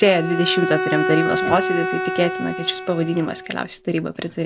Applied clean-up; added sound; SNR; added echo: none; Bowed string instrument; 4 dB; none.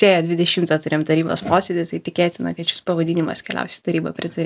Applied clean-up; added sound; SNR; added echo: none; none; none; none.